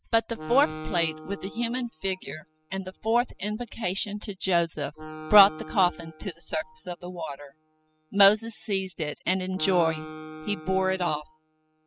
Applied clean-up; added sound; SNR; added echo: classical method spectral subtraction.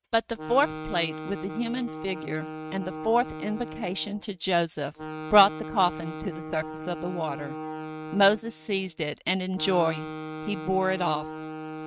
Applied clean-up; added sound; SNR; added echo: neural mask model RNNoise.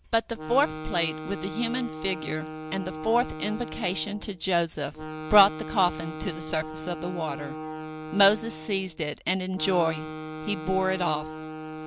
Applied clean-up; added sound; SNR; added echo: none; Wind instrument, woodwind instrument; 9 dB; none.